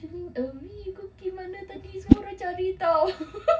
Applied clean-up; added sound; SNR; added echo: none; Whoosh, swoosh, swish; -2 dB; reverberation time 0.4 s.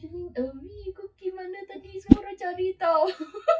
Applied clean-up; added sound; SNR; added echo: classical method WPE with log-MMSE.